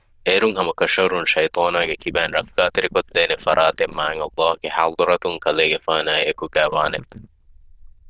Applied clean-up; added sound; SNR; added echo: neural diffusion model UNIVERSE++.